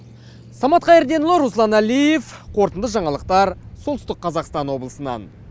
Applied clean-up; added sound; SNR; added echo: none; none; none; none.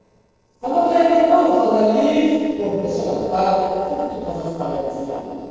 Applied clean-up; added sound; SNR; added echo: neural separator model SepFormer DNS4.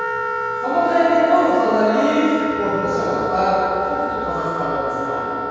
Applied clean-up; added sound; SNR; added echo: none; Wind instrument, woodwind instrument; 5 dB; reverberation time 2.2 s.